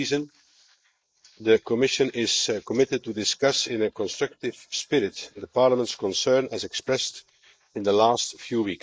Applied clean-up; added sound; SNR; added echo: neural mask model Resemble Enhance denoiser.